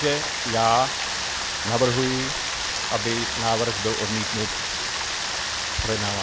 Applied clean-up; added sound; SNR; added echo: none; Rain; 0 dB; none.